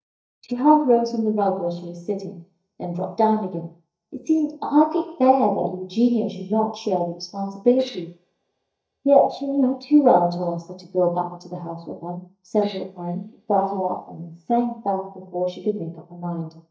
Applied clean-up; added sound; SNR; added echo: neural mask model DeepFilterNet 3.